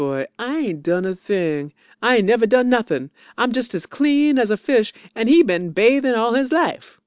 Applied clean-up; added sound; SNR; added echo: none; none; none; none.